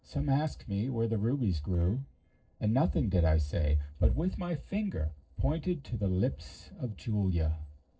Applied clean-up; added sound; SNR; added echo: neural separator model SepFormer DNS4.